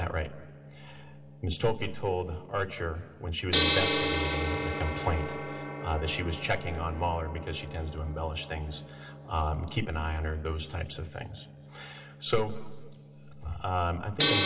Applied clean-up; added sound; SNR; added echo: none; Gong; -5 dB; reverberation time 1.8 s.